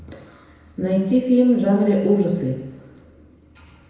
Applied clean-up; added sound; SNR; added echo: none; none; none; reverberation time 1.0 s.